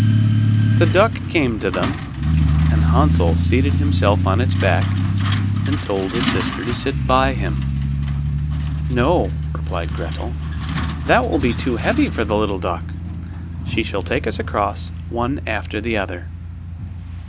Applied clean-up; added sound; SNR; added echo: none; Truck; -3 dB; none.